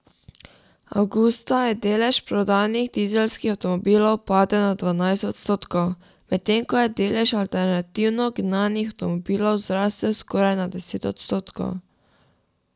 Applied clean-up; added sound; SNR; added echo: none; none; none; none.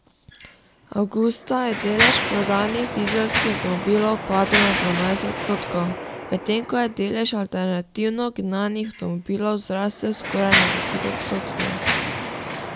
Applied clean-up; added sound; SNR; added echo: none; Mechanisms; 3 dB; none.